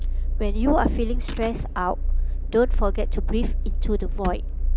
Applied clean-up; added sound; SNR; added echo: none; Engine / Car; -4 dB; none.